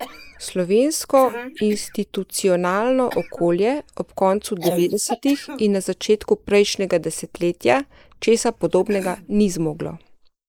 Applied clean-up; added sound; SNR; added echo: neural mask model Resemble Enhance denoiser.